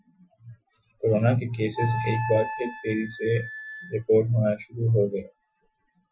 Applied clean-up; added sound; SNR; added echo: classical method Wiener filter.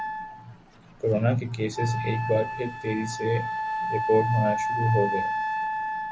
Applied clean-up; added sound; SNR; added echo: none; Wind instrument, woodwind instrument; 3 dB; none.